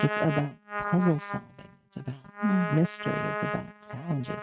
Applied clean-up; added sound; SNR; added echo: neural mask model RNNoise.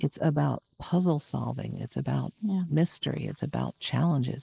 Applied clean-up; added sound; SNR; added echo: neural mask model Resemble Enhance denoiser.